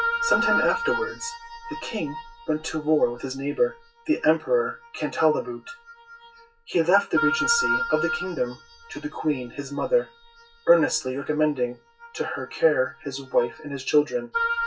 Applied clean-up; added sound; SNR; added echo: classical method WPE with log-MMSE.